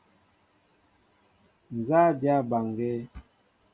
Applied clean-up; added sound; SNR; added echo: none; none; none; none.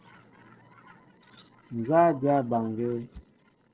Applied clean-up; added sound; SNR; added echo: neural separator model SepFormer DNS4.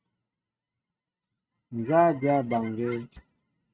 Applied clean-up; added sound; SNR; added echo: neural mask model RNNoise.